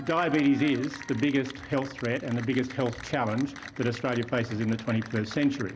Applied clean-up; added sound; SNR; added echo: none; Applause / Cheering; 16 dB; none.